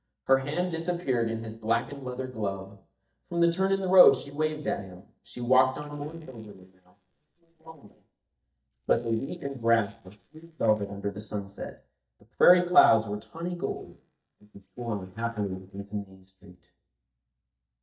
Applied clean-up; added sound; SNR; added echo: neural mask model DeepFilterNet 3.